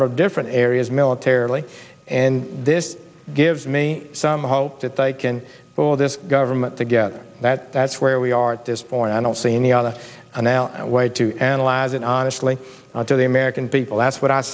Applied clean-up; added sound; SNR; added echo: none; none; none; none.